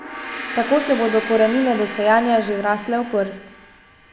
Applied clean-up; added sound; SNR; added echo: none; Gong; 11 dB; none.